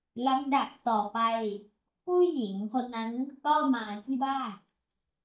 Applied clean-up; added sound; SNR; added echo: neural mask model DeepFilterNet 3.